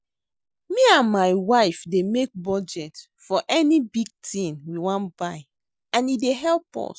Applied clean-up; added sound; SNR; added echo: none; none; none; none.